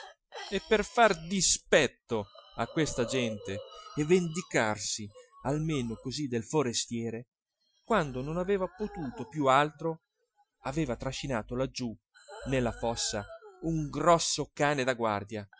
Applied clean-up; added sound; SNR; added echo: classical method Wiener filter.